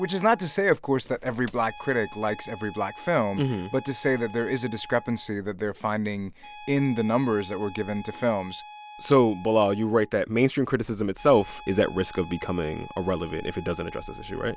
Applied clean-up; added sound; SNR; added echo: none; Wind instrument, woodwind instrument; 19 dB; none.